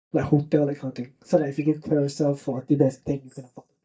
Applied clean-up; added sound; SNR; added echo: neural mask model DeepFilterNet 3.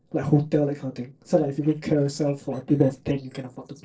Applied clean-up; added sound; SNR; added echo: neural separator model SepFormer DNS4.